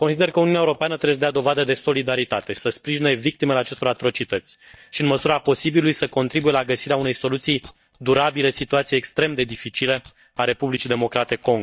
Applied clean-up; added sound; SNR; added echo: neural mask model DeepFilterNet 3.